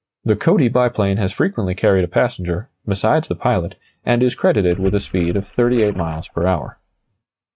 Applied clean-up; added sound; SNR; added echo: neural mask model RNNoise.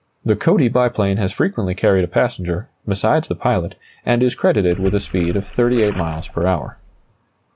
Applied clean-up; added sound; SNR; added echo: none; Splash, splatter; 15 dB; none.